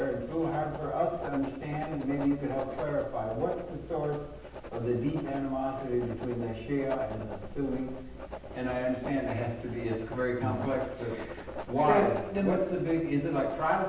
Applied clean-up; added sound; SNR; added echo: none; Writing; 12 dB; reverberation time 0.9 s.